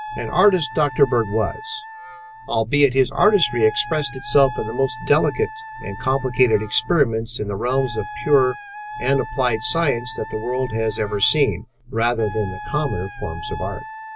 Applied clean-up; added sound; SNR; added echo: none; Wind instrument, woodwind instrument; 14 dB; none.